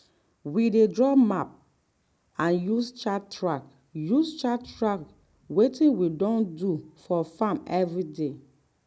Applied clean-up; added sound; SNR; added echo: none; none; none; none.